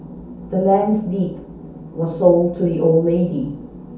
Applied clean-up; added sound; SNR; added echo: none; none; none; reverberation time 0.6 s.